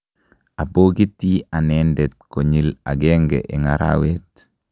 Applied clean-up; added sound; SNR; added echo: none; none; none; none.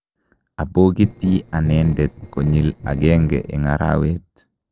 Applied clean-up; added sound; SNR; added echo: neural separator model SepFormer DNS4.